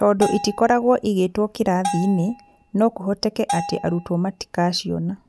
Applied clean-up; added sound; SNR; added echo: none; Bell; 11 dB; none.